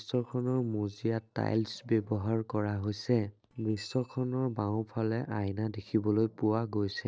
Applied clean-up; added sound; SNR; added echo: neural separator model SepFormer DNS4.